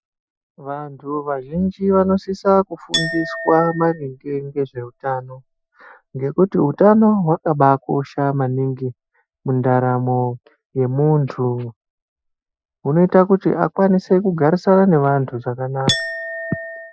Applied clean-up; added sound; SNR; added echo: classical method Wiener filter.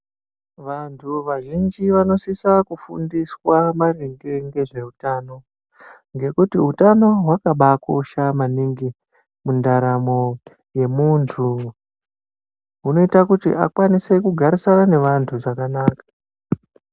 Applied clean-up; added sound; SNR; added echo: none; none; none; none.